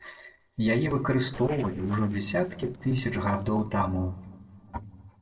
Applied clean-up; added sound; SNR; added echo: neural separator model SepFormer DNS4.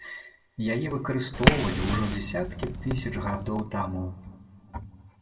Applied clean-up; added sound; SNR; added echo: none; Fire; -3 dB; reverberation time 1.3 s.